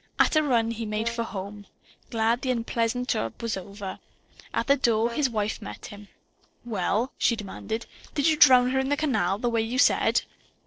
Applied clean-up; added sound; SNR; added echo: neural separator model SepFormer DNS4.